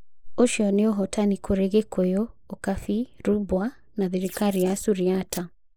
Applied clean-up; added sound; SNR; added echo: neural mask model Resemble Enhance denoiser.